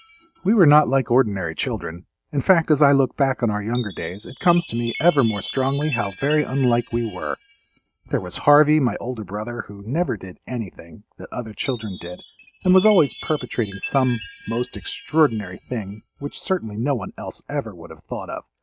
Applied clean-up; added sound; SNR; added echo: neural mask model RNNoise.